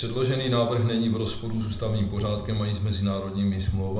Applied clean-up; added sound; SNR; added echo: none; Crow; 13 dB; reverberation time 0.7 s.